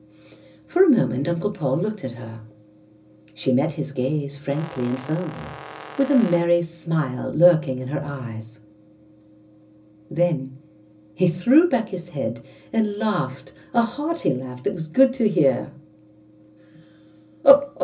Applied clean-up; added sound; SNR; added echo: none; Brass instrument; 16 dB; reverberation time 0.4 s.